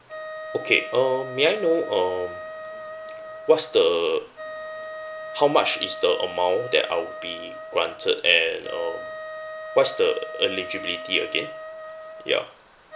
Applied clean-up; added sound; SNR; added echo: none; Wind instrument, woodwind instrument; 11 dB; none.